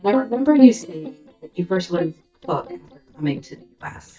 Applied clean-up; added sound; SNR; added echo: neural mask model DeepFilterNet 3.